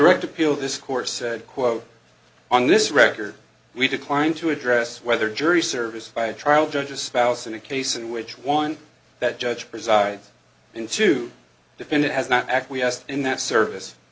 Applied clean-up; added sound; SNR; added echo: none; none; none; none.